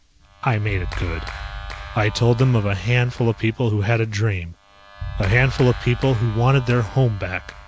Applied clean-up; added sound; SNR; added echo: none; Clapping; 12 dB; none.